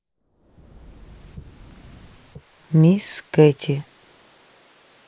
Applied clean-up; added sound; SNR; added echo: neural mask model Resemble Enhance denoiser.